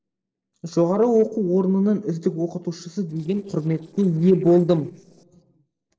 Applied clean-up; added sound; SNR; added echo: neural separator model SepFormer DNS4.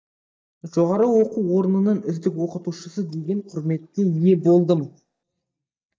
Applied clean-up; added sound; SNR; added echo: neural mask model DeepFilterNet 3.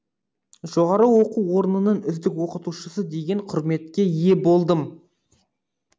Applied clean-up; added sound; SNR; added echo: none; none; none; none.